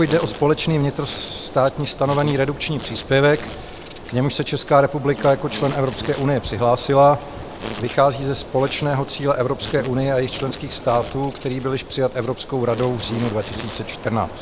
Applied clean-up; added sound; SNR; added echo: none; Insect; 13 dB; none.